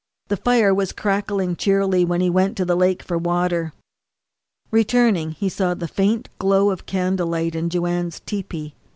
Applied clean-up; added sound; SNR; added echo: none; none; none; none.